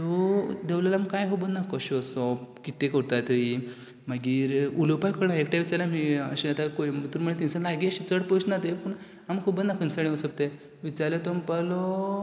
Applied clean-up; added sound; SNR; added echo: none; none; none; none.